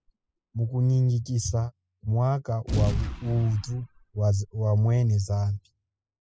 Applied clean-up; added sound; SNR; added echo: classical method spectral subtraction.